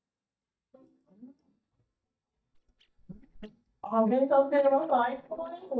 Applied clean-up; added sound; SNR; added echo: neural mask model DeepFilterNet 3.